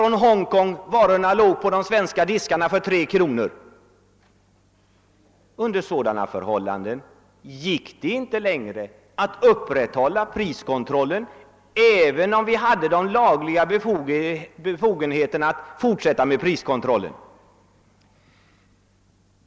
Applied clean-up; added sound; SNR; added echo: none; none; none; none.